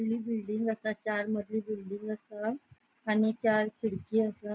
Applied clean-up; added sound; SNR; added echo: none; none; none; none.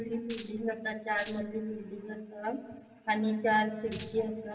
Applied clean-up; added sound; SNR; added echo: none; Tambourine; -1 dB; reverberation time 2.1 s.